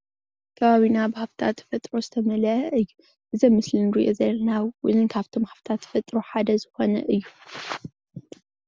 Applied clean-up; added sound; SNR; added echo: none; none; none; none.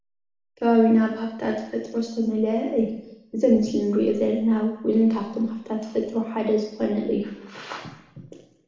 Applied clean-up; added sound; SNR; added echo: none; none; none; reverberation time 0.8 s.